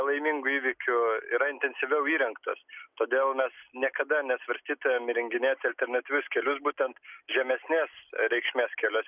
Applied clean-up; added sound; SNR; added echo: none; none; none; none.